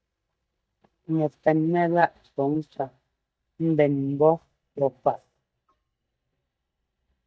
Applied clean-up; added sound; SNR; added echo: neural mask model DeepFilterNet 3.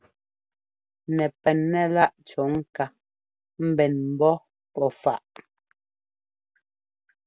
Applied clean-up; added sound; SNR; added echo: none; none; none; none.